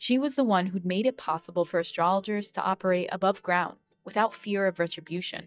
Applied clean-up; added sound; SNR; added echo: neural mask model DeepFilterNet 3.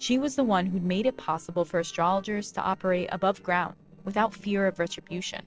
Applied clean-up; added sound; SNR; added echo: neural separator model SepFormer DNS4.